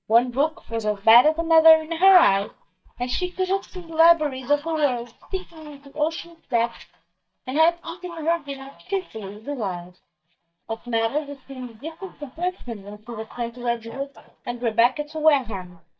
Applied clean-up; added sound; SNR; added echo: neural mask model DeepFilterNet 3.